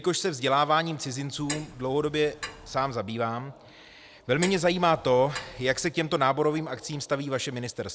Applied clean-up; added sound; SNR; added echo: none; Clock; 14 dB; none.